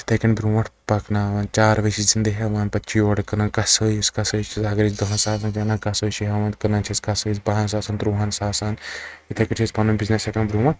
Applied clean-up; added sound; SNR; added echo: neural mask model RNNoise.